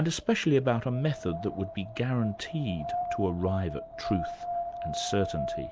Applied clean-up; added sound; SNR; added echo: none; Wind; 7 dB; none.